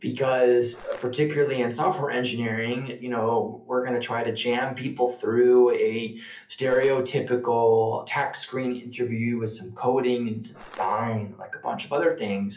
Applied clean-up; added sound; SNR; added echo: none; Crushing; 19 dB; reverberation time 0.3 s.